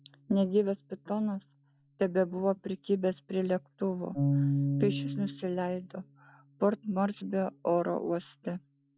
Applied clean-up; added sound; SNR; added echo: classical method log-MMSE.